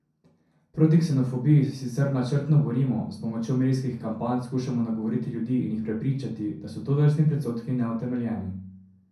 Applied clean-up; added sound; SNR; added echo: none; none; none; reverberation time 0.5 s.